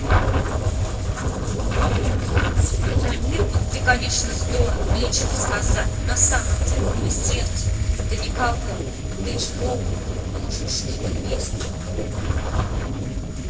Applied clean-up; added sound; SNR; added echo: neural separator model SepFormer DNS4.